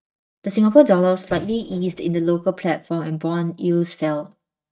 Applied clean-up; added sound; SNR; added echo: neural mask model DeepFilterNet 3.